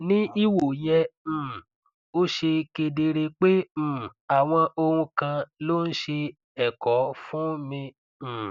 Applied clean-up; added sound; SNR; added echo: none; none; none; none.